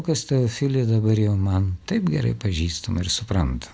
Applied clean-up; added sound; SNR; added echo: none; none; none; none.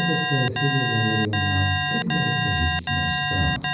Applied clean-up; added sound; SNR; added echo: none; Alarm; -1 dB; reverberation time 1.0 s.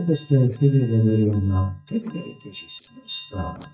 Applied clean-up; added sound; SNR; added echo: neural mask model DeepFilterNet 3.